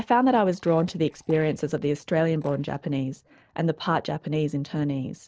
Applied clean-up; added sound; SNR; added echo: neural separator model SepFormer DNS4.